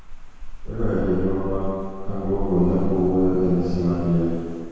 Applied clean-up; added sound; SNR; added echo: none; Rain; 5 dB; reverberation time 2.0 s.